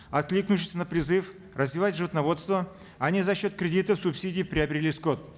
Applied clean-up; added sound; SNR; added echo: none; none; none; none.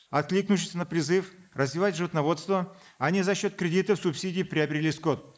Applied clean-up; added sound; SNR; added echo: neural mask model Resemble Enhance denoiser.